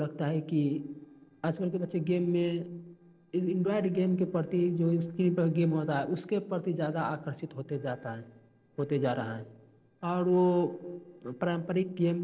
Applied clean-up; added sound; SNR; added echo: neural separator model SepFormer DNS4.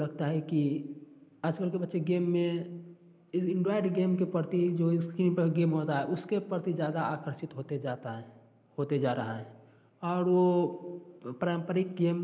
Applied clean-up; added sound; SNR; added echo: none; none; none; none.